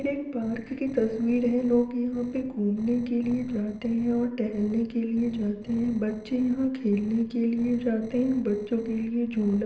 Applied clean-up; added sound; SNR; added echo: neural separator model SepFormer DNS4.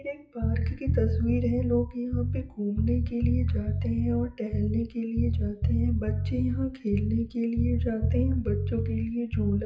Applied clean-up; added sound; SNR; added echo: classical method WPE with log-MMSE.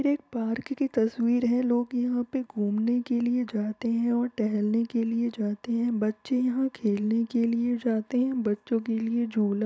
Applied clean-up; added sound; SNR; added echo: none; none; none; none.